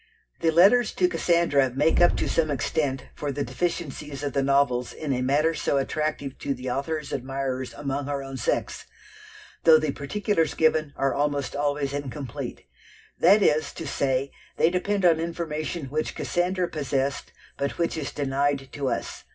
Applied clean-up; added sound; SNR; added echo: none; Boom; 3 dB; reverberation time 0.4 s.